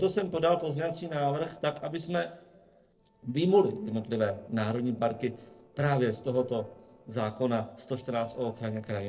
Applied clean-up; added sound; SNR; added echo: neural separator model SepFormer DNS4.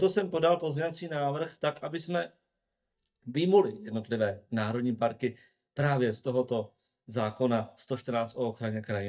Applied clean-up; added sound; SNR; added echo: neural mask model DeepFilterNet 3.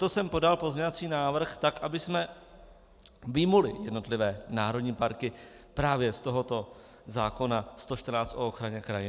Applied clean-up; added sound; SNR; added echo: none; none; none; none.